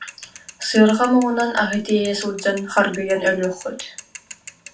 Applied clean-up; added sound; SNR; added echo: none; Mechanisms / Bicycle; 20 dB; reverberation time 0.2 s.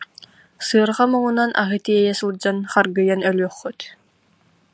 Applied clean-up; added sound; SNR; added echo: none; none; none; none.